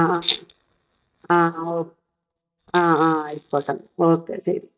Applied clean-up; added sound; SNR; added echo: neural mask model DeepFilterNet 3.